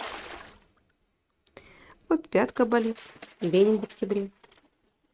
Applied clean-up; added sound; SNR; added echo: neural mask model RNNoise.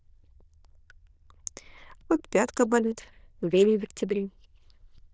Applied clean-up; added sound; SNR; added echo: neural diffusion model UNIVERSE++.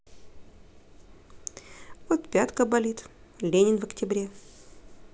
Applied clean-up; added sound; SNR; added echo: none; none; none; none.